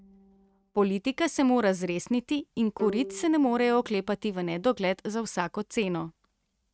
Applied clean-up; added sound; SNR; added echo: neural mask model RNNoise.